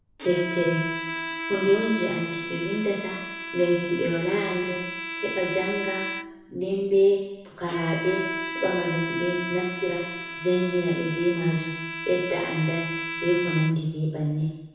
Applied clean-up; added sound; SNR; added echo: none; Bowed string instrument; 7 dB; reverberation time 1.0 s.